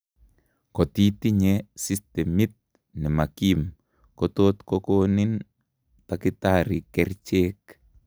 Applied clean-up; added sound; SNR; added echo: none; none; none; none.